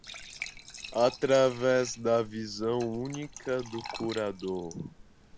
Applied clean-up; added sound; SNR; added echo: none; Fill (with liquid) / Trickle, dribble / Glass; 15 dB; none.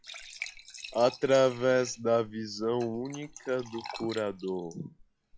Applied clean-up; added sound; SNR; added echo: classical method log-MMSE.